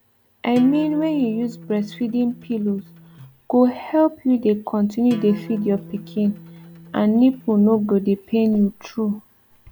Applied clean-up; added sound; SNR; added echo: none; Acoustic guitar; 18 dB; none.